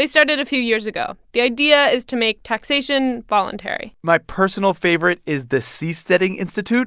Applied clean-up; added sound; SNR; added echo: none; none; none; none.